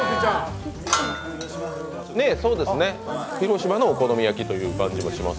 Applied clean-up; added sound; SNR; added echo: none; none; none; none.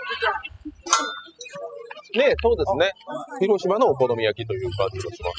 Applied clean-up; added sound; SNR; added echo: classical method spectral subtraction.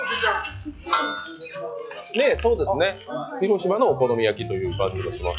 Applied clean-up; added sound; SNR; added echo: classical method log-MMSE.